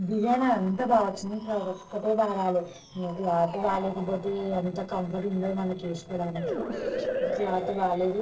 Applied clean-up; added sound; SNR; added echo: neural separator model SepFormer DNS4.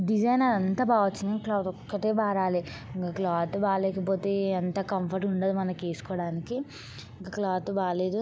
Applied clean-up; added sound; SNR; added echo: none; none; none; none.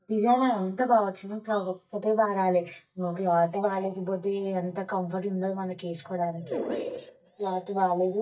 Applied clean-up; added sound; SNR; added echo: neural mask model DeepFilterNet 3.